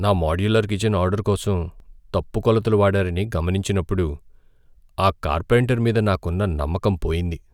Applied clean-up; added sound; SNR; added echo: none; none; none; none.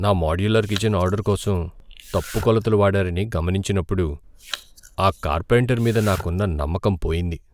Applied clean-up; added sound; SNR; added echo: none; Domestic sounds, home sounds; 17 dB; none.